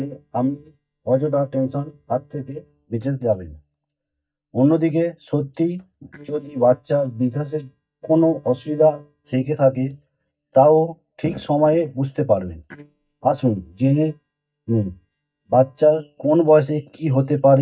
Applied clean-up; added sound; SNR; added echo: neural mask model DeepFilterNet 3.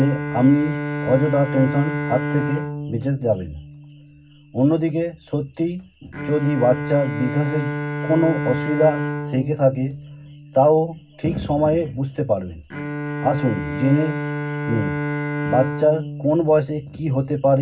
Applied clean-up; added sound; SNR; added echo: none; Bowed string instrument; 6 dB; reverberation time 0.4 s.